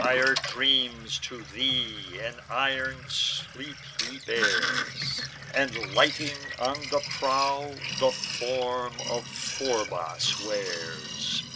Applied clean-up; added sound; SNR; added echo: none; Sink (filling or washing); 6 dB; none.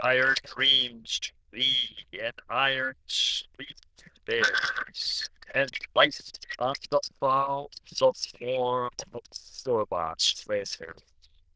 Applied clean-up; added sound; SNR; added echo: neural diffusion model UNIVERSE++.